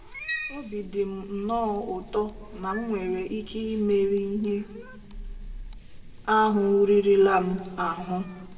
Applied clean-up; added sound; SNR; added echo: none; Cat; 14 dB; reverberation time 1.3 s.